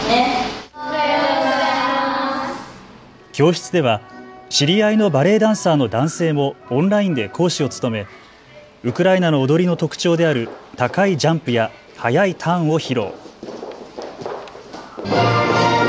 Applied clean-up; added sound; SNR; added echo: none; none; none; none.